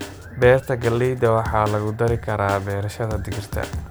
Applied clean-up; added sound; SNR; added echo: none; Drum kit; 12 dB; none.